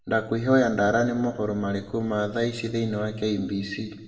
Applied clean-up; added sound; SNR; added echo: none; none; none; reverberation time 1.4 s.